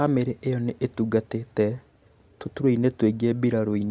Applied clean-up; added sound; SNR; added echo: none; none; none; none.